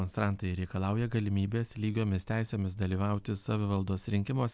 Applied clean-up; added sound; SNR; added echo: none; none; none; none.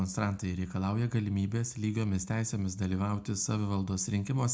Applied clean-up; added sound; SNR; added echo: none; none; none; reverberation time 0.2 s.